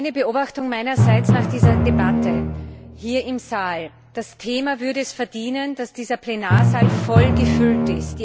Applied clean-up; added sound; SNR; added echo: none; Drum; -4 dB; none.